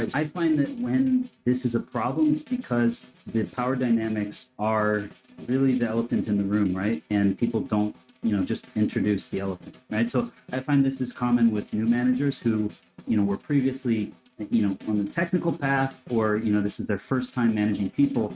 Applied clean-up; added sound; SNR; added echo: neural mask model RNNoise.